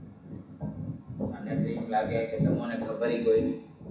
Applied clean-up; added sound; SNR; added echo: none; none; none; reverberation time 0.7 s.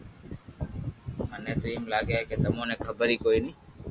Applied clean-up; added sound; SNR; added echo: none; none; none; none.